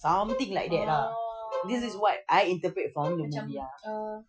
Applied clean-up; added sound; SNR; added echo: classical method Wiener filter.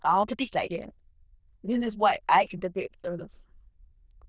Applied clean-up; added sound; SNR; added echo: neural diffusion model UNIVERSE++.